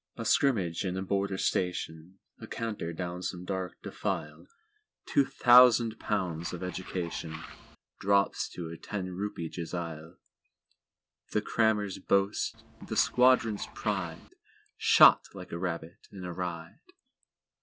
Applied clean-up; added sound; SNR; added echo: none; Tools; 16 dB; none.